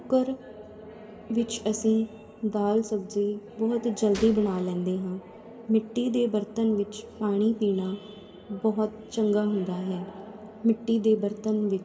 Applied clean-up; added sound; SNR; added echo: none; Gunshot, gunfire; 17 dB; reverberation time 0.7 s.